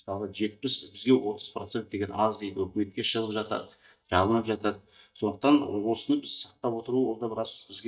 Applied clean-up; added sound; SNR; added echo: neural mask model DeepFilterNet 3.